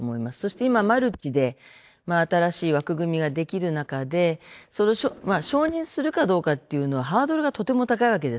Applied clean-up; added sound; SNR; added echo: neural mask model DeepFilterNet 3.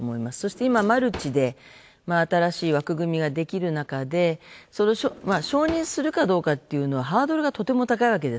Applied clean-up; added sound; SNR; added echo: none; Drawer open or close; 17 dB; none.